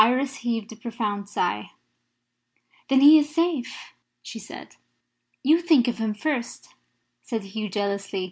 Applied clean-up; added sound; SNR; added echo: none; none; none; none.